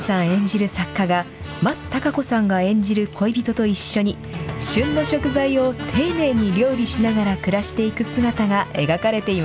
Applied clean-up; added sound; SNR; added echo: none; none; none; none.